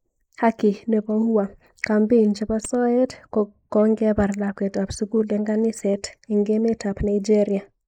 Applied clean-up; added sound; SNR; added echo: neural mask model Resemble Enhance denoiser.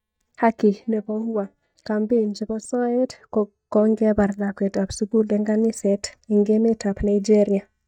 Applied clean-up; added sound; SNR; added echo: neural mask model DeepFilterNet 3.